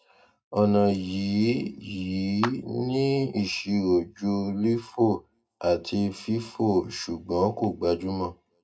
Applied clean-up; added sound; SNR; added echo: none; Clapping; 12 dB; reverberation time 0.2 s.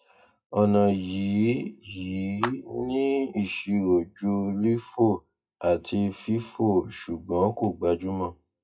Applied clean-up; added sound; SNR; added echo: classical method WPE with log-MMSE.